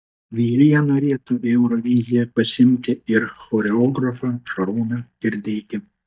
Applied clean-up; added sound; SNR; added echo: neural mask model DeepFilterNet 3.